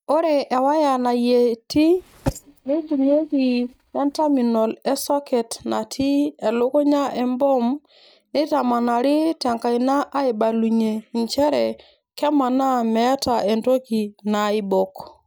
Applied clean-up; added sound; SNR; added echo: neural mask model DeepFilterNet 3.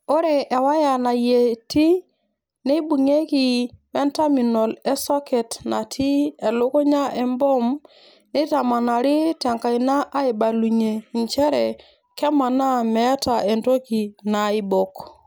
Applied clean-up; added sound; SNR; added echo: none; none; none; none.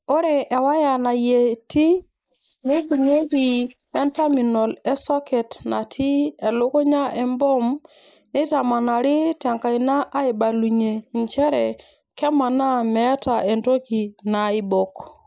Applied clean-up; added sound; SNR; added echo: neural mask model Resemble Enhance denoiser.